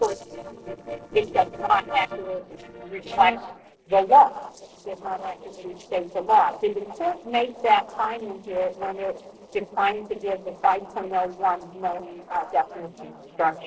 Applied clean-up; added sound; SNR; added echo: neural separator model SepFormer DNS4.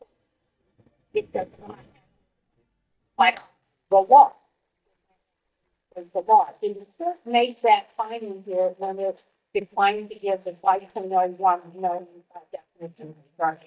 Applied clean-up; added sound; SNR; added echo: neural mask model DeepFilterNet 3.